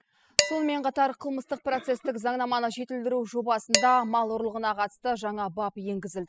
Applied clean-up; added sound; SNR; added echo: classical method spectral subtraction.